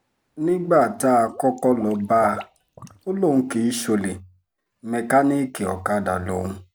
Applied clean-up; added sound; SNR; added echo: none; Water / Liquid; 17 dB; none.